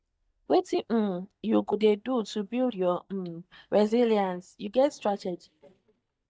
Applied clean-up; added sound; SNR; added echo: neural mask model DeepFilterNet 3.